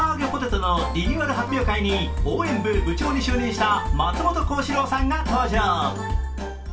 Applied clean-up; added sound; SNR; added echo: none; none; none; reverberation time 0.3 s.